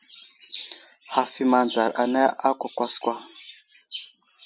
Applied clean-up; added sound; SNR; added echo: none; none; none; none.